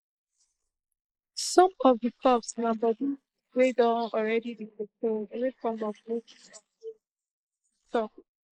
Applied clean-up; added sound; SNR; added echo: neural mask model Resemble Enhance denoiser.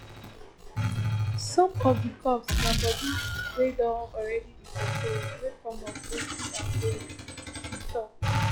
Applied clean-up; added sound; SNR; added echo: classical method log-MMSE.